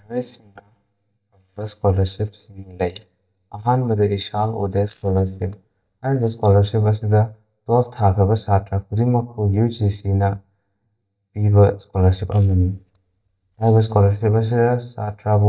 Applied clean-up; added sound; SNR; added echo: neural mask model DeepFilterNet 3.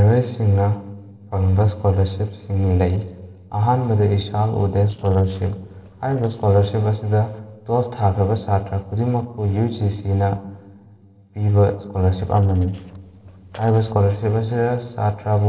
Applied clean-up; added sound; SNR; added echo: neural separator model SepFormer DNS4.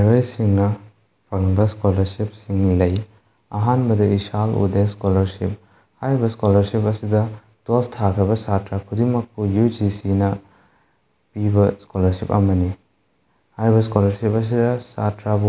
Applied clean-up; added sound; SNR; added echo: none; none; none; none.